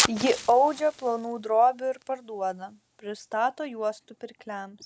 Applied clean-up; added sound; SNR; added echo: none; Fire; 9 dB; none.